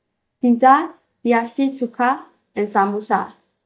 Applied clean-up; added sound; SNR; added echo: neural mask model DeepFilterNet 3.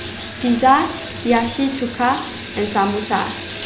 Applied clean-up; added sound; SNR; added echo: none; Bathtub (filling or washing) / Water tap, faucet; 11 dB; none.